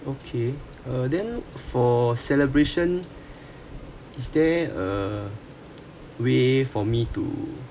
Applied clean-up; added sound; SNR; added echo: none; none; none; none.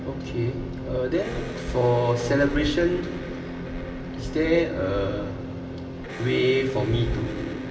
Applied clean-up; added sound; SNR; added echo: none; Electric guitar; 9 dB; reverberation time 2.2 s.